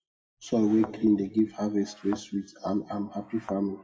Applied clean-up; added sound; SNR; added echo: classical method WPE with log-MMSE.